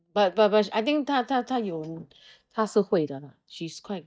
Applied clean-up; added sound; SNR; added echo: neural mask model DeepFilterNet 3.